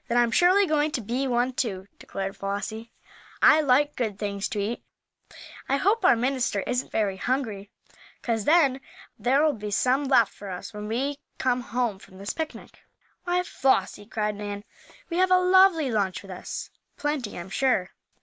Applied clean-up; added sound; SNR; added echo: none; none; none; none.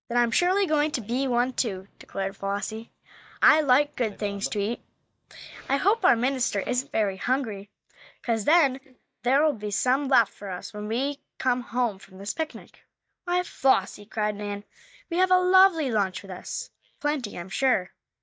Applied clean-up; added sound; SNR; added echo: neural mask model DeepFilterNet 3.